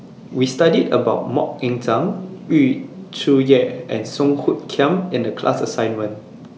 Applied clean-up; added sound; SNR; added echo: none; none; none; none.